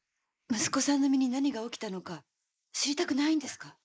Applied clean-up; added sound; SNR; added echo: neural mask model Resemble Enhance denoiser.